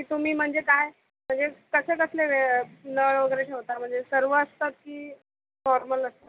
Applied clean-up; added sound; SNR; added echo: none; none; none; none.